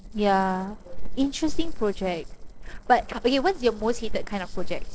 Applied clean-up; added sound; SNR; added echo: neural separator model SepFormer DNS4.